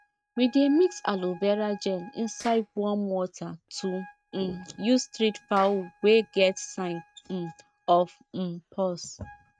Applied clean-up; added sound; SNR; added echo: neural mask model RNNoise.